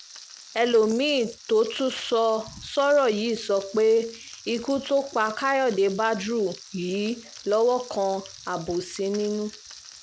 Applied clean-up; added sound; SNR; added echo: none; Frying (food); 20 dB; none.